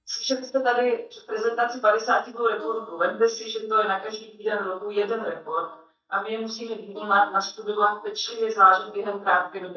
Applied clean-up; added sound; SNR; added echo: neural mask model DeepFilterNet 3.